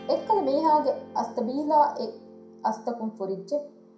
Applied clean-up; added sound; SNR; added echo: none; Guitar; 19 dB; reverberation time 0.5 s.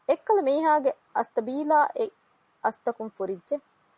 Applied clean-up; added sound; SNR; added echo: none; none; none; none.